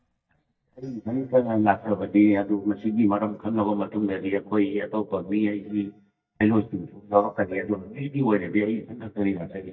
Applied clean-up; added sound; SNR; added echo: neural mask model DeepFilterNet 3.